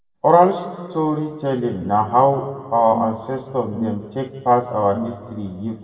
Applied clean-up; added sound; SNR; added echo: none; Brass instrument; 11 dB; reverberation time 1.5 s.